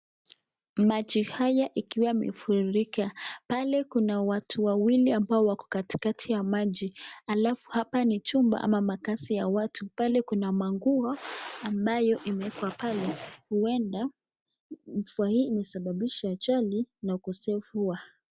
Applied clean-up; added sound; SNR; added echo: none; none; none; none.